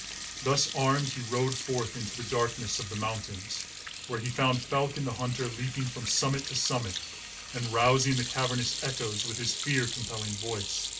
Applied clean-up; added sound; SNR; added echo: none; Sink (filling or washing) / Hands; 7 dB; reverberation time 0.2 s.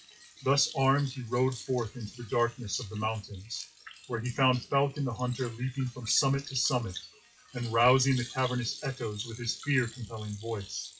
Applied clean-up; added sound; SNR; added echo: classical method WPE with log-MMSE.